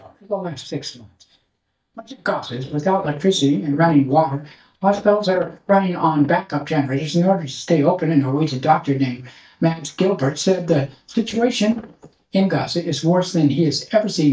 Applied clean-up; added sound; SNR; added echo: neural mask model DeepFilterNet 3.